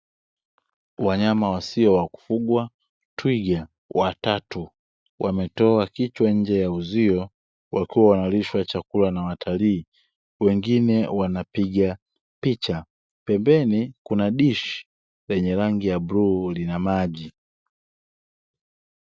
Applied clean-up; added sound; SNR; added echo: none; none; none; none.